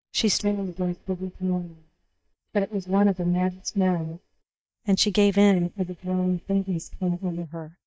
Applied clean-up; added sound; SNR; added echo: neural mask model DeepFilterNet 3.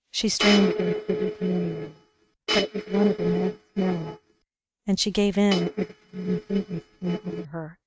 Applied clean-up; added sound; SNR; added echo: neural mask model RNNoise.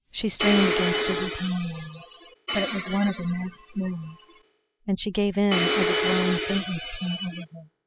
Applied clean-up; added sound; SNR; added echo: classical method spectral subtraction.